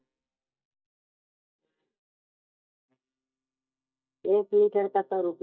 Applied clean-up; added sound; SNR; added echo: neural mask model DeepFilterNet 3.